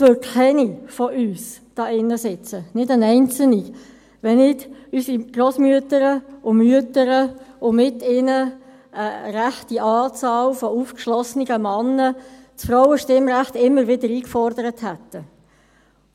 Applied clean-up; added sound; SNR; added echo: none; none; none; none.